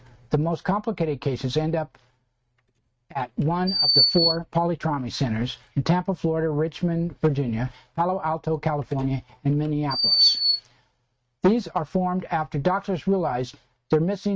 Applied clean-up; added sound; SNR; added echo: neural mask model RNNoise.